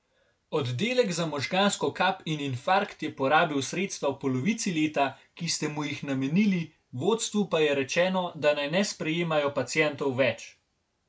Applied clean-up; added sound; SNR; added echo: none; none; none; none.